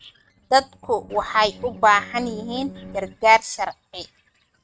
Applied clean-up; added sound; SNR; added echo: neural mask model RNNoise.